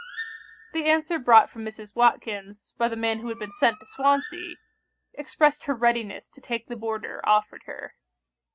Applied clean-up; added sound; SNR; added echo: neural mask model RNNoise.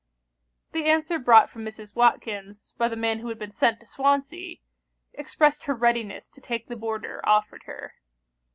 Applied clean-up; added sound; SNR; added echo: none; none; none; none.